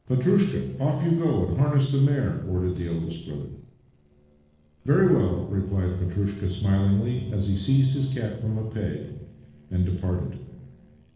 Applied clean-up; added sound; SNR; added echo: neural separator model SepFormer DNS4.